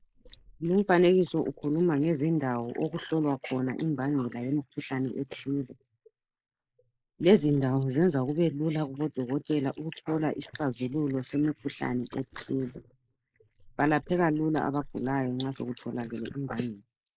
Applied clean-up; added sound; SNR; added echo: neural mask model Resemble Enhance denoiser.